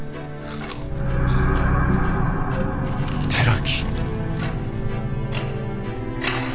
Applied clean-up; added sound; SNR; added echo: none; Chewing, mastication; 14 dB; none.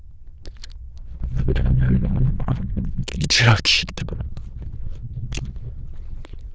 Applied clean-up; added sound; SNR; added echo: neural diffusion model UNIVERSE++.